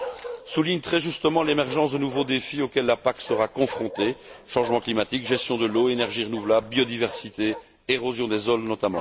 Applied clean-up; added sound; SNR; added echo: none; Bark; 14 dB; none.